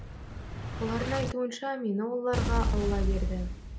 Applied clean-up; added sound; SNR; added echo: none; Explosion; -1 dB; none.